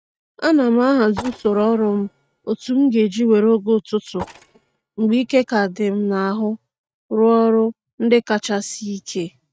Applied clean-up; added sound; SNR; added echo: neural mask model RNNoise.